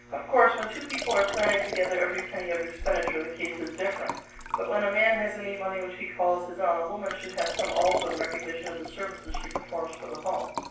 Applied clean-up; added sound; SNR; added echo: none; Liquid; 9 dB; reverberation time 0.7 s.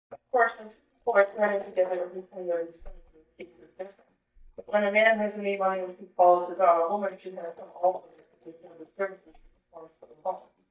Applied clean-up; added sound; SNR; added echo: neural mask model DeepFilterNet 3.